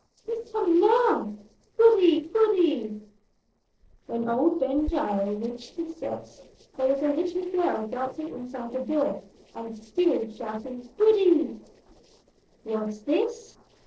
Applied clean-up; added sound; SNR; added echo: neural separator model SepFormer DNS4.